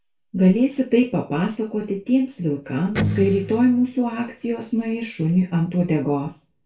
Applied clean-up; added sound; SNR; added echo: none; Electric guitar; 4 dB; reverberation time 0.3 s.